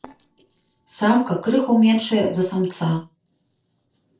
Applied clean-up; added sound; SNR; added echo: neural separator model SepFormer DNS4.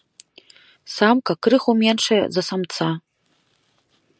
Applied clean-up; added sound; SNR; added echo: none; none; none; none.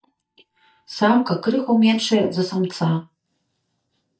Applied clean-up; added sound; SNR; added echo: neural mask model DeepFilterNet 3.